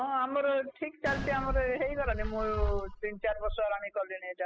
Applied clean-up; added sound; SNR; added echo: classical method spectral subtraction.